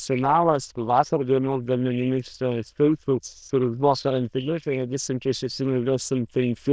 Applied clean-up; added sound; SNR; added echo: neural diffusion model UNIVERSE++.